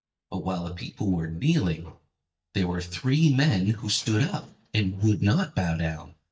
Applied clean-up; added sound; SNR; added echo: neural mask model DeepFilterNet 3.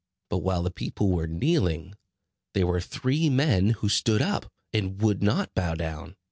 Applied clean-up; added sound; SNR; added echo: none; none; none; none.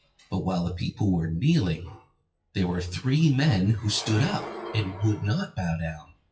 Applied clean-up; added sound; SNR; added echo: classical method WPE with log-MMSE.